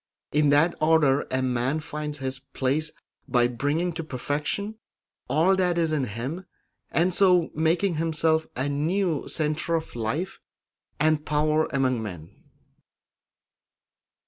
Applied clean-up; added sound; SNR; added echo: none; none; none; none.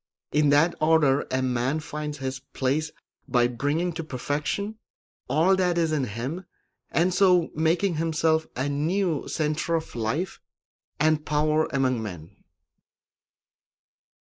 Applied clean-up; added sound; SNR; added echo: neural mask model Resemble Enhance denoiser.